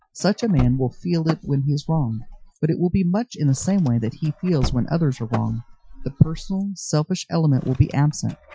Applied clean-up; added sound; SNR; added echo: classical method Wiener filter.